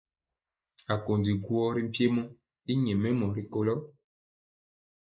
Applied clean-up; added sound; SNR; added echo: neural mask model Resemble Enhance denoiser.